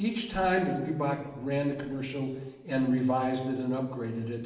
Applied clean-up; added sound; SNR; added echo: none; none; none; reverberation time 0.9 s.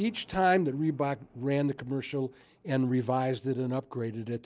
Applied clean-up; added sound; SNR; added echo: none; none; none; none.